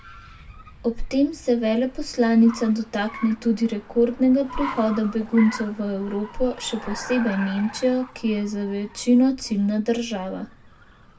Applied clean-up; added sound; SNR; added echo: none; Car; 17 dB; reverberation time 0.1 s.